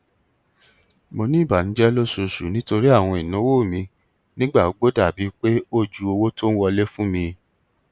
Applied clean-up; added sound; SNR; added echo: none; none; none; none.